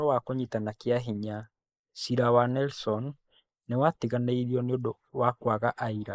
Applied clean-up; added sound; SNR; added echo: neural mask model Resemble Enhance denoiser.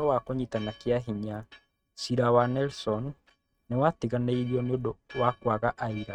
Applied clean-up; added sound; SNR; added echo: neural mask model RNNoise.